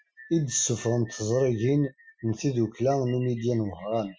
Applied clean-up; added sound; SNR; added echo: classical method Wiener filter.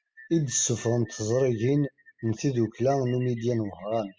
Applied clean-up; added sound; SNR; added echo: classical method spectral subtraction.